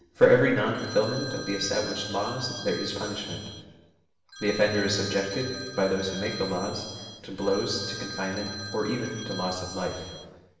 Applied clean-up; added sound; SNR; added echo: none; Telephone; 11 dB; reverberation time 1.2 s.